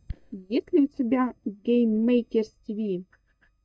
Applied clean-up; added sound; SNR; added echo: neural mask model DeepFilterNet 3.